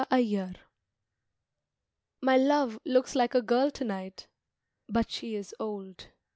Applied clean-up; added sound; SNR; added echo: none; none; none; none.